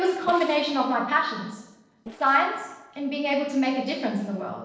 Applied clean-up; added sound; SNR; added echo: neural separator model SepFormer DNS4.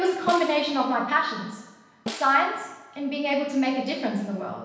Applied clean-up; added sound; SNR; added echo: none; Snare drum; 14 dB; reverberation time 0.9 s.